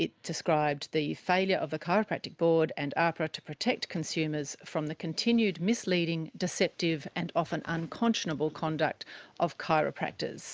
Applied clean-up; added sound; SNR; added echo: none; none; none; none.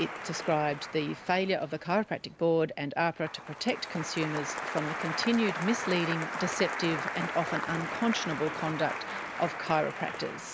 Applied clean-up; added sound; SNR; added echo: none; Applause; 6 dB; none.